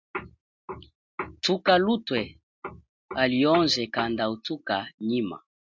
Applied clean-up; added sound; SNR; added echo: none; none; none; none.